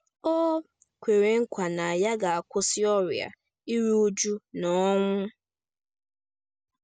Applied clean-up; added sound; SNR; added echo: none; none; none; none.